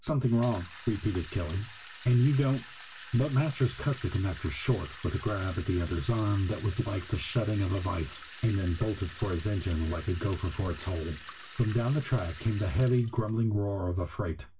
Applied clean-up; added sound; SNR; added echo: none; Sink (filling or washing) / Water tap, faucet; 14 dB; reverberation time 0.2 s.